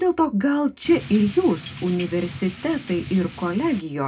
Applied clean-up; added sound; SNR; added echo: none; Drip / Rain; 13 dB; reverberation time 0.2 s.